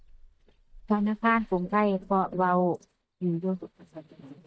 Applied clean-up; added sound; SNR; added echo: neural mask model DeepFilterNet 3.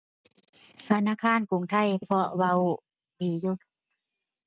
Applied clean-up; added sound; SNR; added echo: none; none; none; none.